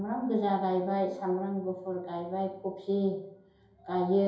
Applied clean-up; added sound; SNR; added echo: none; none; none; reverberation time 2.8 s.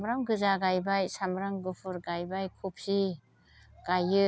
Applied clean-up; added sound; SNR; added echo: none; none; none; none.